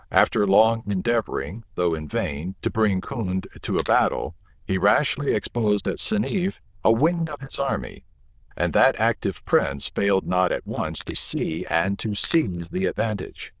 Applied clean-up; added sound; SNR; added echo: neural diffusion model UNIVERSE++.